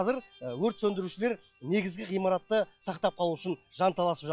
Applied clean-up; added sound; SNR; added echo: classical method log-MMSE.